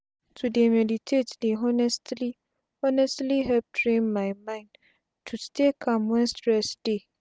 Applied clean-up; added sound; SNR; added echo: none; none; none; none.